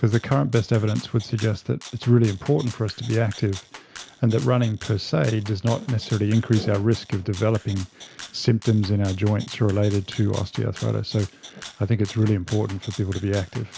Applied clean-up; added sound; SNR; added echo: none; Rattle (instrument); 20 dB; none.